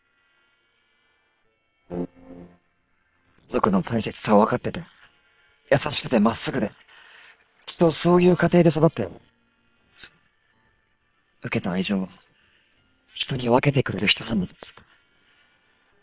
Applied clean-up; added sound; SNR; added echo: neural separator model SepFormer WHAM!.